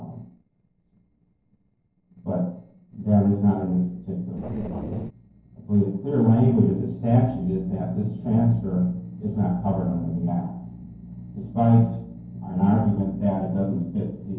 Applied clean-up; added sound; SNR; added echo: neural separator model SepFormer DNS4.